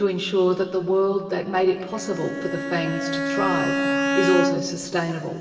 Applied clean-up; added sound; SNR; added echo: none; Bowed string instrument; 3 dB; reverberation time 2.5 s.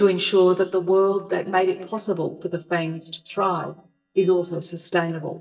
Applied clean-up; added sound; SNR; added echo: neural mask model DeepFilterNet 3.